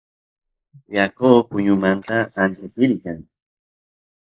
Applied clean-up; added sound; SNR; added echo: neural mask model Resemble Enhance denoiser.